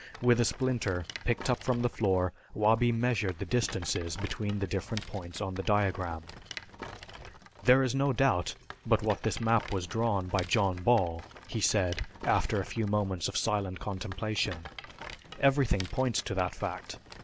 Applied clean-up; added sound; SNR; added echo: none; Rattle; 16 dB; none.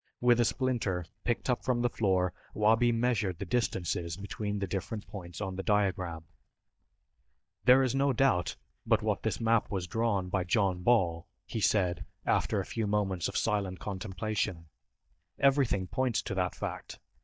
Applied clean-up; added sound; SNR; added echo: neural mask model DeepFilterNet 3.